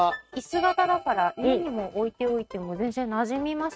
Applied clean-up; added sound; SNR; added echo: neural mask model RNNoise.